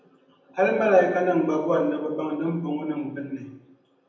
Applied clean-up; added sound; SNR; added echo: none; none; none; reverberation time 0.8 s.